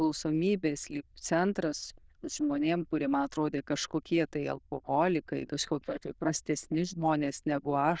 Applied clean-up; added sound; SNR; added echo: neural diffusion model UNIVERSE++.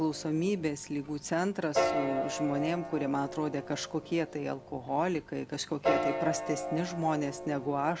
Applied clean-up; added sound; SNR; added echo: none; Piano; 4 dB; none.